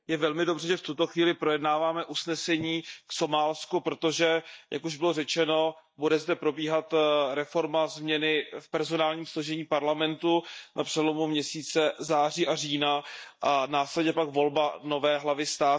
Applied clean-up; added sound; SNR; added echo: neural mask model DeepFilterNet 3.